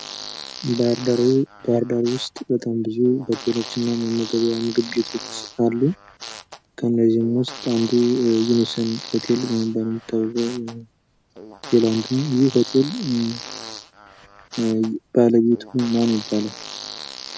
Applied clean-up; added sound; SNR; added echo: none; Fart; 15 dB; none.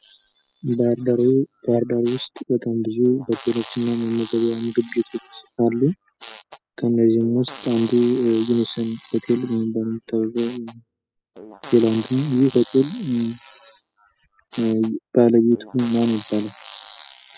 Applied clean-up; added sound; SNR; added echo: classical method spectral subtraction.